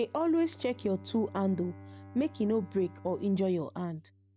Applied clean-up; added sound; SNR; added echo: none; Bowed string instrument; 19 dB; none.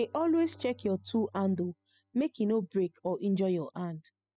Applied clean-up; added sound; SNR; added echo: classical method spectral subtraction.